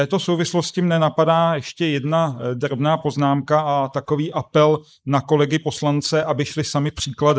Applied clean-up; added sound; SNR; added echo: neural mask model Resemble Enhance denoiser.